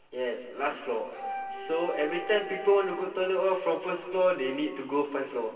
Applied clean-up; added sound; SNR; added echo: none; Wind instrument, woodwind instrument; 11 dB; reverberation time 2.4 s.